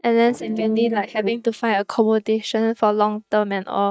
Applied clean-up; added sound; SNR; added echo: neural mask model DeepFilterNet 3.